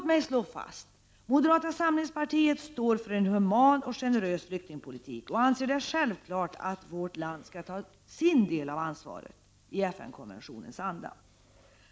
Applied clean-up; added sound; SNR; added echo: none; none; none; none.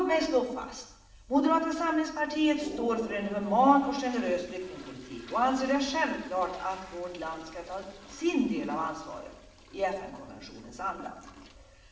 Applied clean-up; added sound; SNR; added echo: none; Toilet flush; 19 dB; reverberation time 0.8 s.